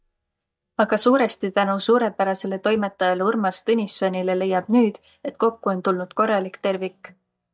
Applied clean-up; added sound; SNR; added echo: neural mask model DeepFilterNet 3.